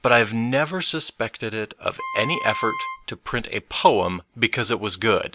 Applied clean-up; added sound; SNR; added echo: none; Wind instrument, woodwind instrument; 8 dB; none.